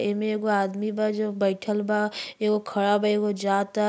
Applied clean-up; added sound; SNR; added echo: none; none; none; none.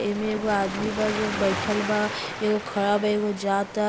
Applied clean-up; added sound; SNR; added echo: none; Waves, surf; 7 dB; none.